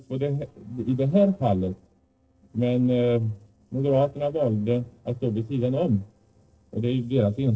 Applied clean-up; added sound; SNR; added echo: neural separator model SepFormer DNS4.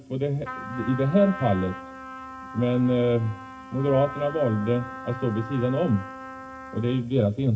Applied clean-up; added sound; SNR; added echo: none; Trumpet; 13 dB; reverberation time 0.4 s.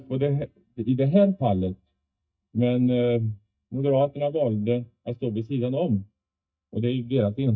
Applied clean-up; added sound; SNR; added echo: neural mask model DeepFilterNet 3.